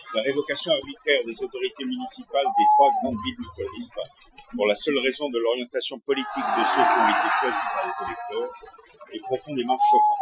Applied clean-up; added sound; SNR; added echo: classical method Wiener filter.